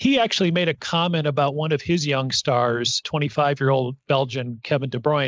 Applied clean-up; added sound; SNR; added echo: neural mask model Resemble Enhance denoiser.